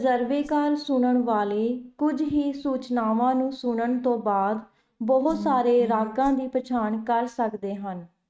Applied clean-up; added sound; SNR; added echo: neural mask model RNNoise.